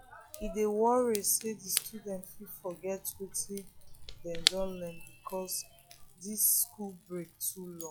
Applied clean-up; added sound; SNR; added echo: classical method log-MMSE.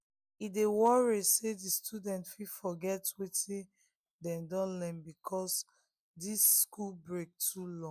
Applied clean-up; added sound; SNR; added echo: none; none; none; none.